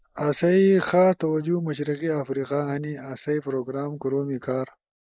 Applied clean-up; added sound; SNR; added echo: neural mask model Resemble Enhance denoiser.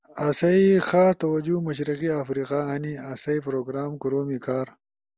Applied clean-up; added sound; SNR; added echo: none; none; none; none.